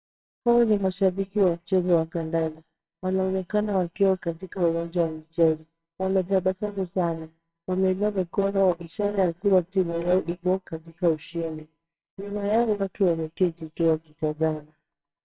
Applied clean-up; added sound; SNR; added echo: neural separator model SepFormer WHAMR!.